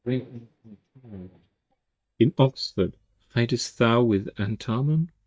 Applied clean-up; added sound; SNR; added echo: neural mask model DeepFilterNet 3.